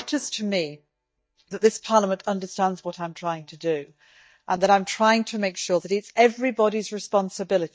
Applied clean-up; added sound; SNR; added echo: neural mask model DeepFilterNet 3.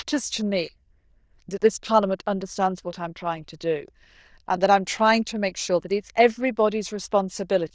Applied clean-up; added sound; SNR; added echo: neural diffusion model UNIVERSE++.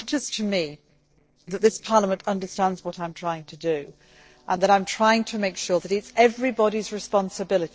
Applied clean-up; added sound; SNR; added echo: neural separator model SepFormer DNS4.